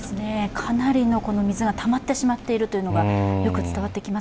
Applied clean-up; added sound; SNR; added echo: none; Engine; 14 dB; none.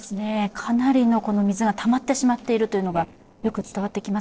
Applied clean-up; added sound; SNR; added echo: neural separator model SepFormer DNS4.